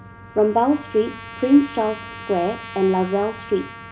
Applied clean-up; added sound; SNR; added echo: none; Trumpet; 16 dB; none.